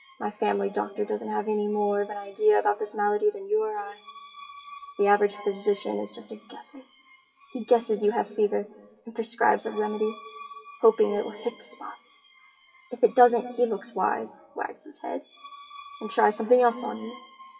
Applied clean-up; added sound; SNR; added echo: classical method WPE with log-MMSE.